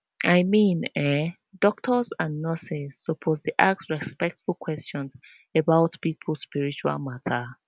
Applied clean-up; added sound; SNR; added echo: none; none; none; none.